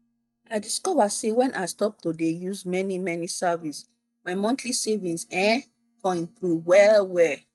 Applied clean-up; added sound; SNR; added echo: neural mask model DeepFilterNet 3.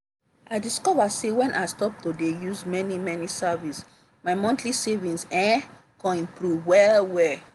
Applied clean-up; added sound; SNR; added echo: none; none; none; none.